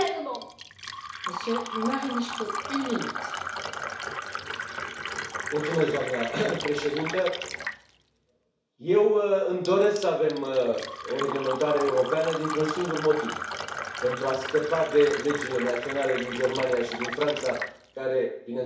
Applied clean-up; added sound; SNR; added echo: none; Fill (with liquid); 8 dB; reverberation time 0.6 s.